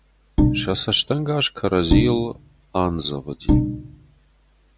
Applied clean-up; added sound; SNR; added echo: none; Bowed string instrument; -2 dB; none.